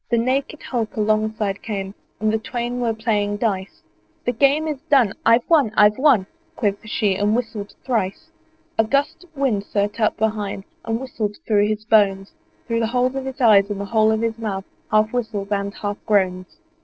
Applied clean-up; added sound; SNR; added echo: neural separator model SepFormer DNS4.